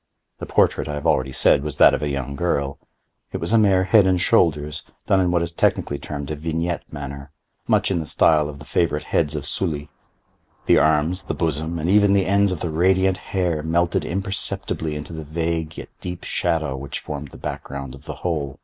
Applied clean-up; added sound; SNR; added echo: none; none; none; none.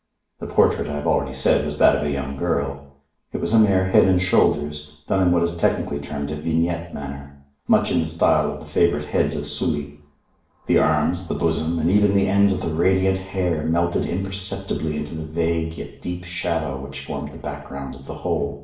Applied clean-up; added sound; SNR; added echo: none; none; none; reverberation time 0.6 s.